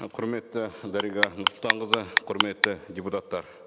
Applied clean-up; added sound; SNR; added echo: none; Clock; -5 dB; none.